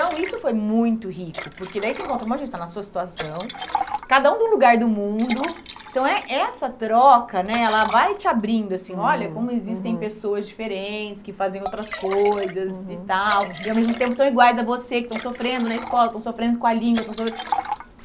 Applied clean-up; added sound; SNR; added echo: none; Liquid; 13 dB; none.